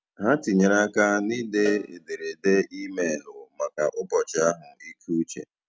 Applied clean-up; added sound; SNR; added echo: none; Cowbell; 19 dB; none.